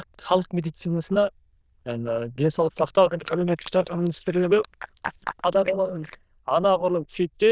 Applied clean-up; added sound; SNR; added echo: neural diffusion model UNIVERSE++.